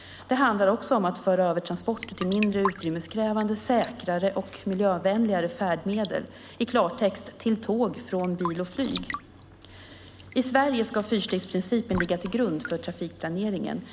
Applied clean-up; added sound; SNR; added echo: none; Raindrop / Drip / Trickle, dribble; 15 dB; none.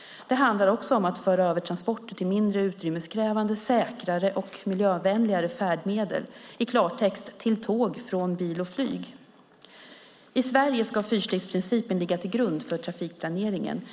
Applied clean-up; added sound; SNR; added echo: none; none; none; none.